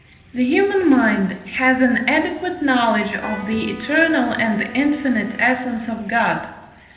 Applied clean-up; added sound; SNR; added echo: none; Wind instrument, woodwind instrument; 19 dB; reverberation time 0.8 s.